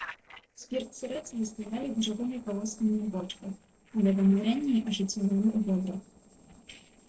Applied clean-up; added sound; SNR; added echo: neural separator model SepFormer DNS4.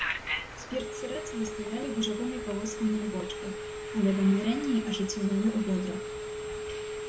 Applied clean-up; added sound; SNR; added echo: none; Telephone; 5 dB; reverberation time 0.5 s.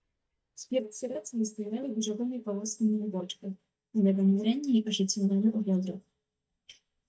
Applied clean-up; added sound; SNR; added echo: neural mask model DeepFilterNet 3.